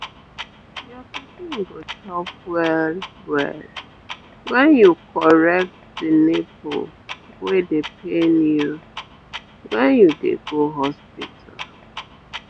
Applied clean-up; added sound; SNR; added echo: none; Clock; 17 dB; none.